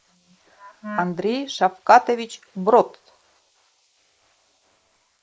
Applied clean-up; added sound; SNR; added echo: neural mask model Resemble Enhance denoiser.